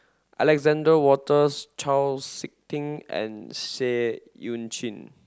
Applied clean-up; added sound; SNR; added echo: none; none; none; none.